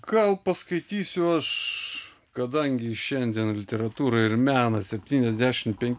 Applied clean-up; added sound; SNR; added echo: none; none; none; none.